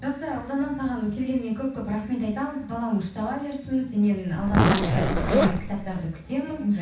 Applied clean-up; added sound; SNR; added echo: none; Zipper (clothing); -4 dB; reverberation time 0.7 s.